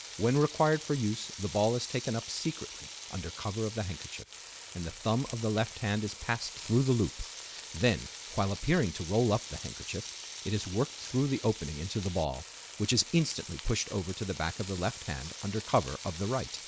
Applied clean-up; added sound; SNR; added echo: none; Frying (food); 12 dB; none.